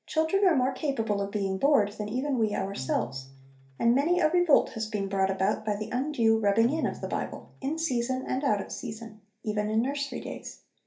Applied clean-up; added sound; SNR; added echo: none; Acoustic guitar; 20 dB; reverberation time 0.3 s.